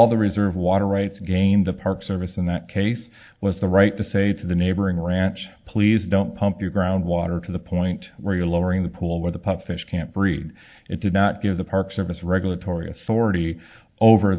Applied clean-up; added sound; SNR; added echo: none; none; none; none.